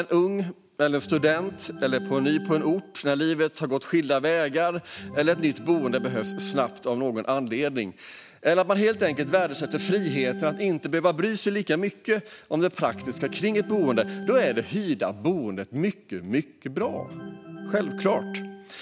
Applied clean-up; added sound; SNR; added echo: none; Organ; 14 dB; none.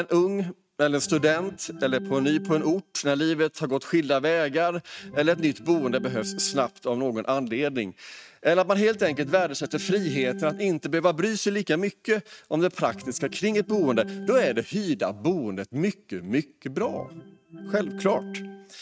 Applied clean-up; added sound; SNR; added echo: neural mask model RNNoise.